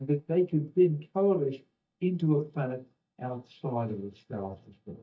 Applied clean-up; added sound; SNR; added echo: neural mask model DeepFilterNet 3.